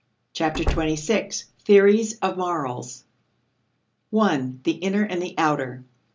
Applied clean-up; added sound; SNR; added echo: none; Slam; 6 dB; none.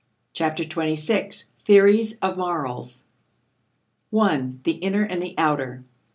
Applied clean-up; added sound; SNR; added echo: none; none; none; none.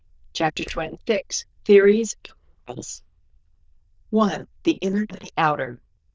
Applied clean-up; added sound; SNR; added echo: neural diffusion model UNIVERSE++.